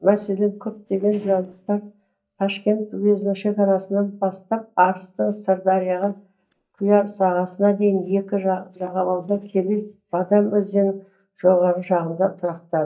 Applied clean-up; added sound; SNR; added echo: neural mask model DeepFilterNet 3.